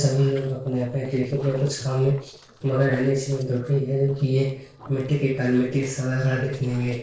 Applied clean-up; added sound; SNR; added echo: neural separator model SepFormer DNS4.